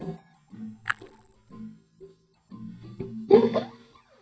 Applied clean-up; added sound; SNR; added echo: neural mask model DeepFilterNet 3.